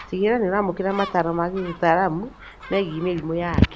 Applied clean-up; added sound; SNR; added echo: none; Gull, seagull; 18 dB; none.